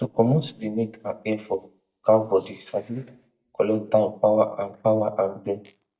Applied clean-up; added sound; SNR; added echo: neural mask model DeepFilterNet 3.